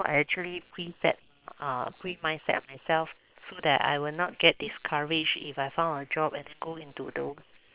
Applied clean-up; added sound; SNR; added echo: neural separator model SepFormer WHAM!.